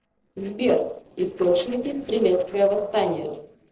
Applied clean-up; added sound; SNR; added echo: neural separator model SepFormer DNS4.